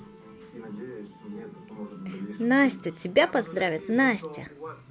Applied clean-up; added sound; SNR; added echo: none; none; none; none.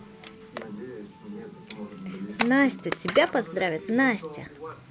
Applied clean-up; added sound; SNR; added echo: none; Camera; 12 dB; none.